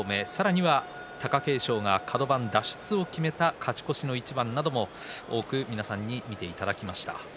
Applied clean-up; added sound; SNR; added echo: none; none; none; none.